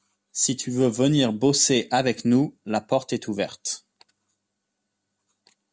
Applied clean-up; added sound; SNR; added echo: none; none; none; none.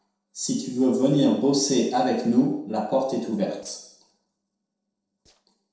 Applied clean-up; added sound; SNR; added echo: neural separator model SepFormer DNS4.